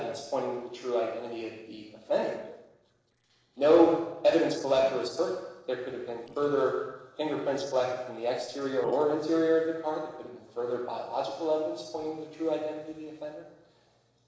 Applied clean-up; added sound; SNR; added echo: neural separator model SepFormer DNS4.